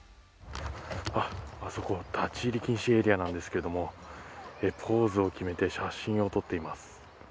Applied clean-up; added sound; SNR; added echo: none; none; none; none.